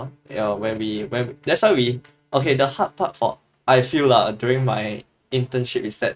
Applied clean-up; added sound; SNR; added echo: neural mask model RNNoise.